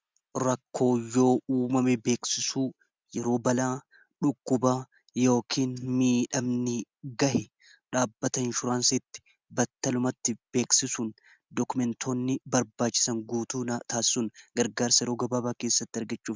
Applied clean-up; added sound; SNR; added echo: none; none; none; none.